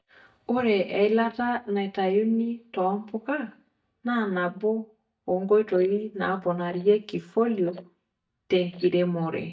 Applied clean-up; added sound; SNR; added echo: neural mask model DeepFilterNet 3.